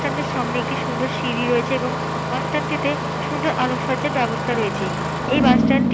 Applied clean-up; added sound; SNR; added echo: none; Engine starting; -2 dB; none.